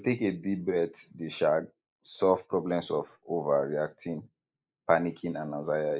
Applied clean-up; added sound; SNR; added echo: neural mask model Resemble Enhance denoiser.